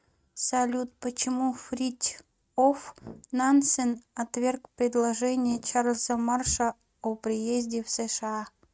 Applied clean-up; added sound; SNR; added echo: neural mask model RNNoise.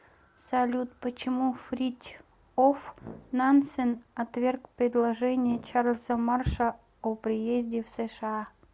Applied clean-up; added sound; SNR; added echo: none; Brass instrument; 20 dB; none.